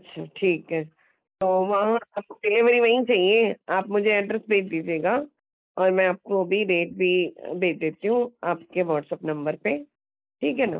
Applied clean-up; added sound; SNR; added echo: neural mask model Resemble Enhance denoiser.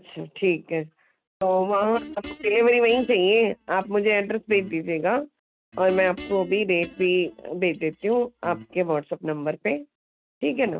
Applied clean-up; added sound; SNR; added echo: neural mask model RNNoise.